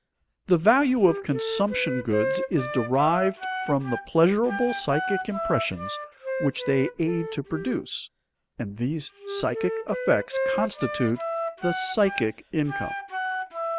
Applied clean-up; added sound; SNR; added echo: none; Wind instrument, woodwind instrument; 6 dB; none.